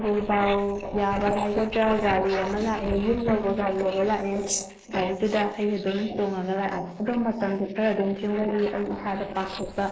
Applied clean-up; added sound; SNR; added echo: neural mask model Resemble Enhance denoiser.